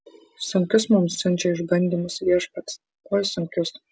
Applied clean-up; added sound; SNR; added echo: none; none; none; none.